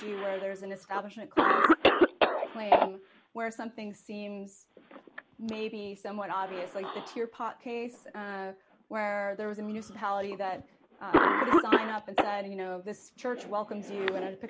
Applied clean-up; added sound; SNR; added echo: none; Cough; -5 dB; none.